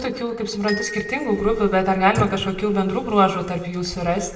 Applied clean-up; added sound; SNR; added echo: none; Glockenspiel; 17 dB; reverberation time 0.8 s.